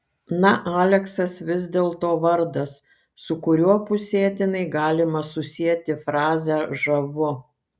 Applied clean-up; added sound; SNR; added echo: none; none; none; none.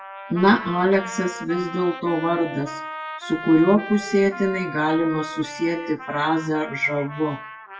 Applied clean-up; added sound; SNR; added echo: classical method WPE with log-MMSE.